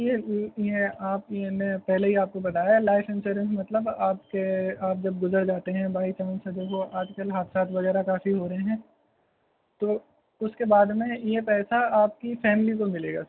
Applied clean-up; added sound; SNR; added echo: none; none; none; none.